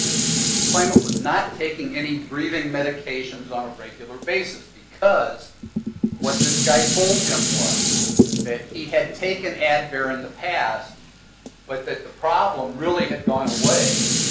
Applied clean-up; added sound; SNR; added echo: none; Dishes, pots, and pans; -1 dB; reverberation time 0.4 s.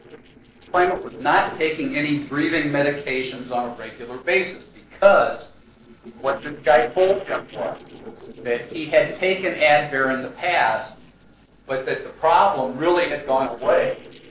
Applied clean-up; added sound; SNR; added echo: neural separator model SepFormer DNS4.